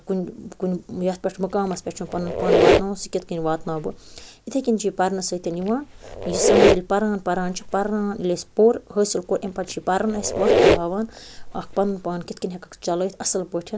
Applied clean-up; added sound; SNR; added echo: none; Squeak; -1 dB; none.